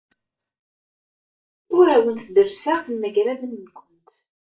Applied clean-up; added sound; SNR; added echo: neural mask model DeepFilterNet 3.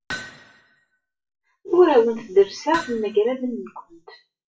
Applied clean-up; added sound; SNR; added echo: classical method WPE with log-MMSE.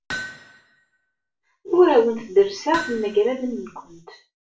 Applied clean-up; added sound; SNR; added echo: none; Hammer; 15 dB; reverberation time 0.3 s.